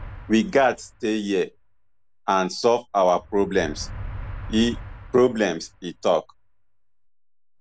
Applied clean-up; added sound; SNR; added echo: none; Motor vehicle (road); 15 dB; none.